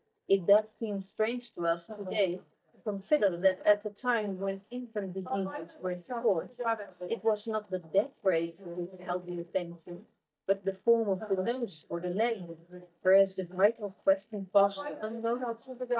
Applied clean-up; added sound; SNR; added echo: neural mask model DeepFilterNet 3.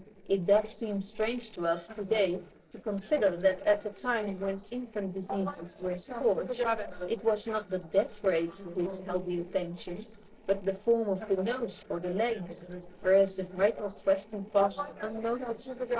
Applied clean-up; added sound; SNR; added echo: neural separator model SepFormer DNS4.